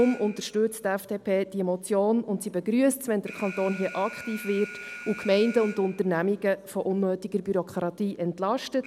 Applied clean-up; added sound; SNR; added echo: none; Alarm; 18 dB; none.